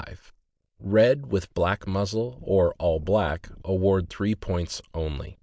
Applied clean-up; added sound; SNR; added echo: neural mask model Resemble Enhance denoiser.